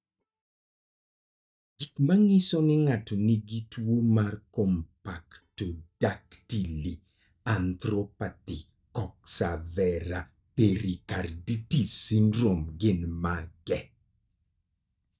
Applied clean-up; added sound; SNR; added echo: neural mask model DeepFilterNet 3.